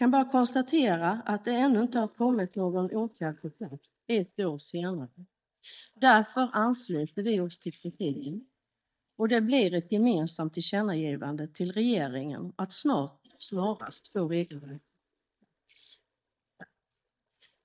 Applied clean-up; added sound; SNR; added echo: neural mask model DeepFilterNet 3.